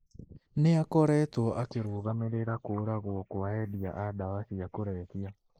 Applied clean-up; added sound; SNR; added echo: neural mask model Resemble Enhance denoiser.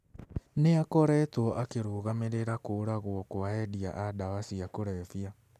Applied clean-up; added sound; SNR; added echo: none; none; none; none.